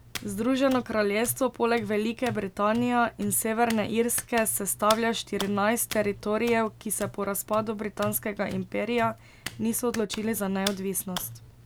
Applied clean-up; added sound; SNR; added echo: none; Hands; 15 dB; none.